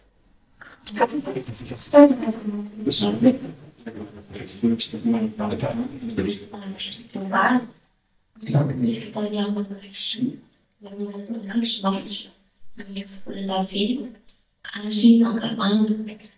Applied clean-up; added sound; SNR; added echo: neural mask model DeepFilterNet 3.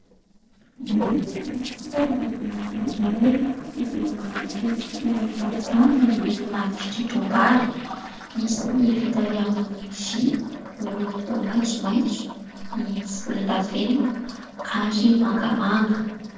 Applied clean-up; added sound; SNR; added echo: neural separator model SepFormer DNS4.